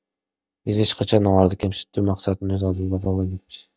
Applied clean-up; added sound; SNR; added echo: neural mask model DeepFilterNet 3.